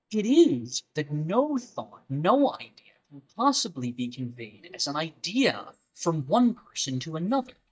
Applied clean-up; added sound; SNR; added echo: neural mask model DeepFilterNet 3.